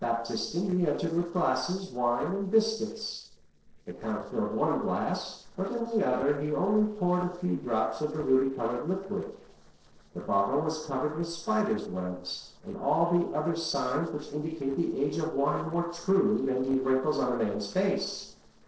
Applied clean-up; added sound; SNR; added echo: neural separator model SepFormer DNS4.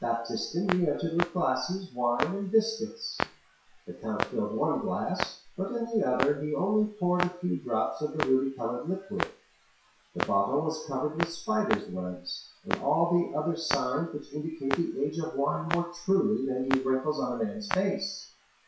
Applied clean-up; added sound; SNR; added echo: classical method WPE with log-MMSE.